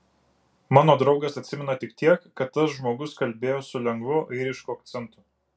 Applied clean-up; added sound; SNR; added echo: none; none; none; none.